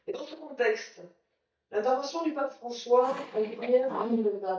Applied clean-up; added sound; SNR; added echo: neural mask model DeepFilterNet 3.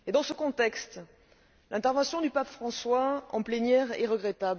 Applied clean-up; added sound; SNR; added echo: none; none; none; none.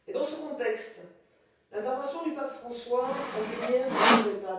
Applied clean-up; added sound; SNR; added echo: none; Sawing; -3 dB; reverberation time 0.6 s.